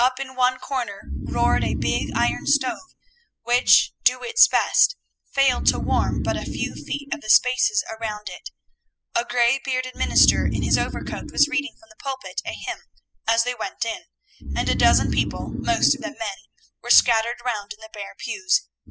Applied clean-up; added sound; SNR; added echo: classical method spectral subtraction.